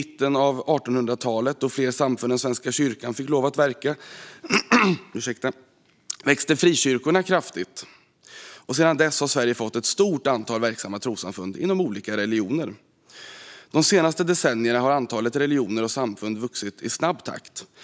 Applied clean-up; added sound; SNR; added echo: none; none; none; none.